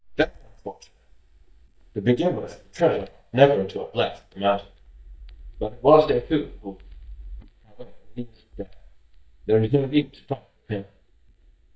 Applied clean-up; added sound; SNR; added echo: neural mask model DeepFilterNet 3.